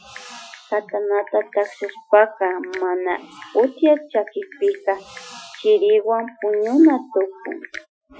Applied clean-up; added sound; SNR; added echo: classical method Wiener filter.